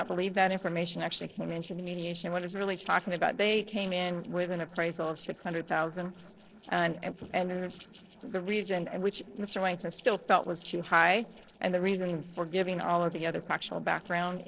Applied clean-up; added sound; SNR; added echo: neural separator model SepFormer DNS4.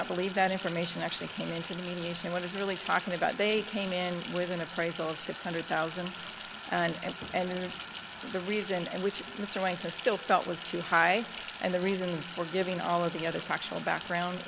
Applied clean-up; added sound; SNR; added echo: none; Sink (filling or washing); 7 dB; none.